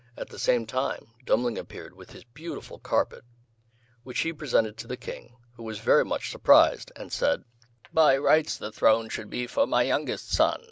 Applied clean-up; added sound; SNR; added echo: none; none; none; none.